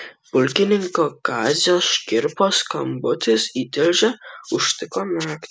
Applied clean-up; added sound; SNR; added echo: none; none; none; none.